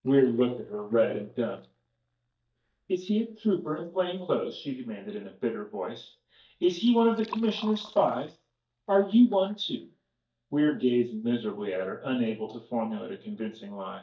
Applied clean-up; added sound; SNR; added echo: neural mask model DeepFilterNet 3.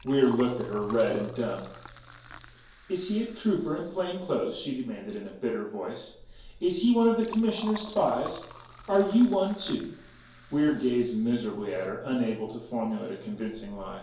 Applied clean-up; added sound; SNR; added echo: none; Liquid; 20 dB; reverberation time 2.4 s.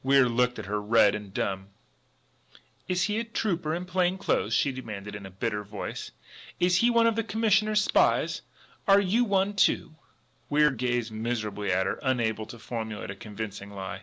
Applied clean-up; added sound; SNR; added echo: none; none; none; none.